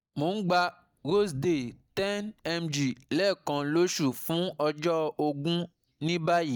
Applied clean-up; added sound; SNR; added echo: neural mask model DeepFilterNet 3.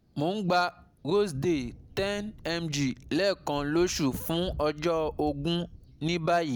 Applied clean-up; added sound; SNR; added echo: none; Thunder; 18 dB; none.